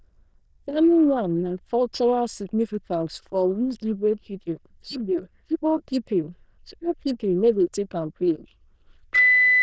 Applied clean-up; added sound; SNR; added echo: neural diffusion model UNIVERSE++.